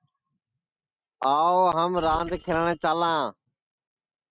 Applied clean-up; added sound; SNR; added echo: neural mask model RNNoise.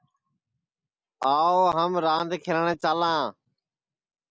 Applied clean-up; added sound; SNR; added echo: none; none; none; none.